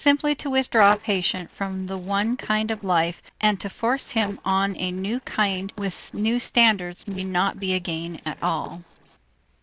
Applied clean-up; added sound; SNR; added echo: neural separator model SepFormer DNS4.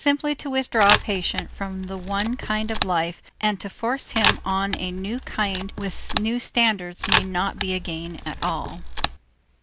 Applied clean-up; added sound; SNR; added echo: none; Camera; 2 dB; none.